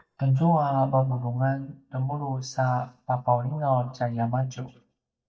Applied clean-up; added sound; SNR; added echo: neural mask model DeepFilterNet 3.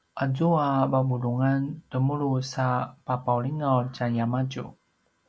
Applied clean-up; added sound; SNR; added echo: none; none; none; none.